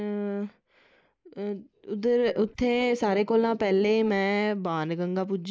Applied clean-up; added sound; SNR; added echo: neural mask model Resemble Enhance denoiser.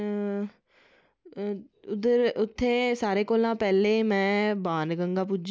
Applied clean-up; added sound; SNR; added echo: none; none; none; none.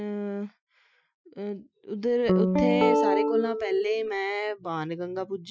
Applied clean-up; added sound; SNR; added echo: classical method Wiener filter.